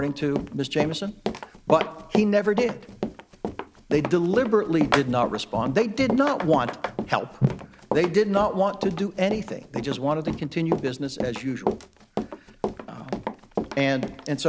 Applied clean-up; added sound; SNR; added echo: none; Run; 7 dB; none.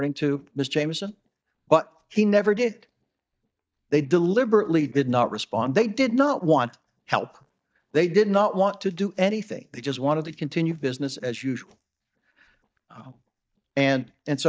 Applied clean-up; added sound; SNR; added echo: neural mask model DeepFilterNet 3.